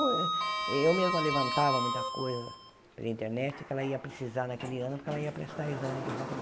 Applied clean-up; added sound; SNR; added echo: none; Sliding door; 2 dB; none.